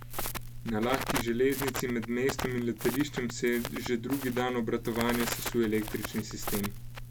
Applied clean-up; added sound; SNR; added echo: none; Crackle; 6 dB; none.